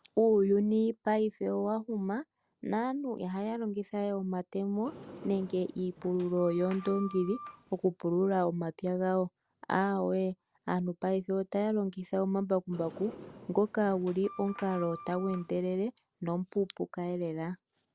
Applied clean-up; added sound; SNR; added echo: none; Sliding door; 16 dB; none.